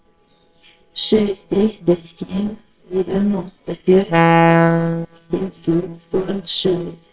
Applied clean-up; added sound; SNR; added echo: neural separator model SepFormer WHAMR!.